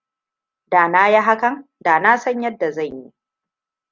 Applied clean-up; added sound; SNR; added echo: none; none; none; none.